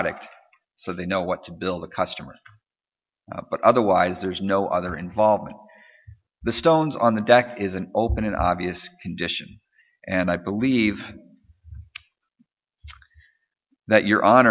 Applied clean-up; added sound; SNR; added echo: none; none; none; none.